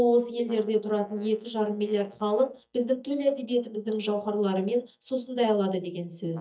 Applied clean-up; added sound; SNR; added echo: neural mask model DeepFilterNet 3.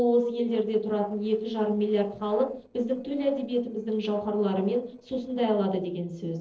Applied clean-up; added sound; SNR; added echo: neural separator model SepFormer DNS4.